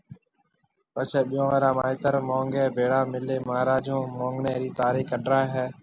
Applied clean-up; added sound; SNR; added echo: none; none; none; none.